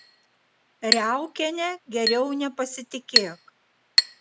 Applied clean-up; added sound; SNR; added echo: none; Chink, clink; 0 dB; none.